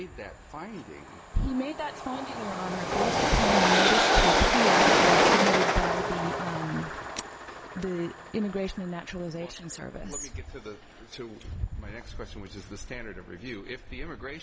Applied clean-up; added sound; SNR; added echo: none; Train; -5 dB; none.